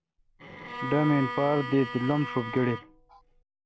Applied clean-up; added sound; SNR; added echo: none; Bowed string instrument; 9 dB; none.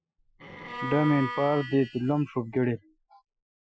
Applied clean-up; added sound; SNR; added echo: classical method Wiener filter.